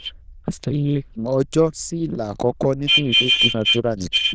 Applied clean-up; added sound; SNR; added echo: neural diffusion model UNIVERSE++.